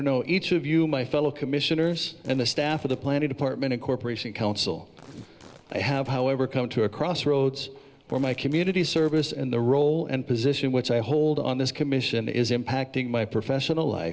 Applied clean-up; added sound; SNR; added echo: neural separator model SepFormer DNS4.